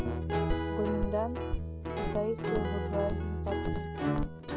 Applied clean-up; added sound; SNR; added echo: none; Guitar; -5 dB; none.